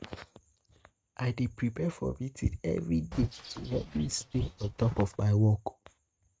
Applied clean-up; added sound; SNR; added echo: neural mask model RNNoise.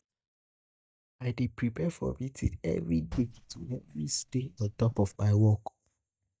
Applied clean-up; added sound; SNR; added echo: neural mask model DeepFilterNet 3.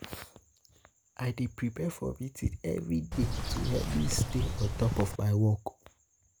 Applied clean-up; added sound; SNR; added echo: none; Bird; 0 dB; none.